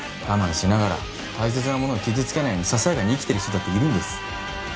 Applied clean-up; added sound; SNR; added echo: none; none; none; none.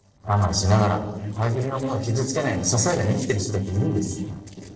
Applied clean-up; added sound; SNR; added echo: neural separator model SepFormer DNS4.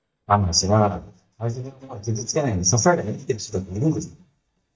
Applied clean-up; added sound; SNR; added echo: neural mask model DeepFilterNet 3.